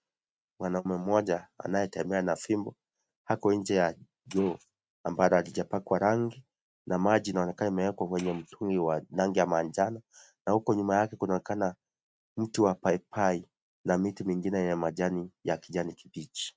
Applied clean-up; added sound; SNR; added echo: neural mask model RNNoise.